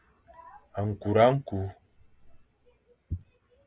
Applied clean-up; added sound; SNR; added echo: none; none; none; none.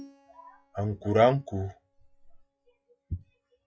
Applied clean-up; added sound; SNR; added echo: classical method log-MMSE.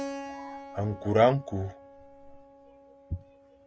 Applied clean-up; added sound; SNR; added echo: none; Keyboard (musical); 13 dB; none.